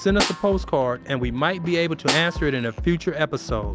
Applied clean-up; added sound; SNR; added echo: none; Snare drum; 9 dB; none.